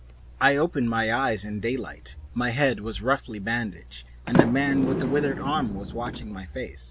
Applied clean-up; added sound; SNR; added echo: none; Sliding door; 1 dB; none.